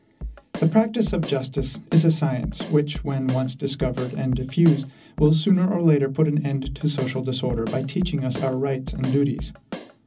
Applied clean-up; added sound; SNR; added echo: none; Drum kit; 13 dB; reverberation time 0.4 s.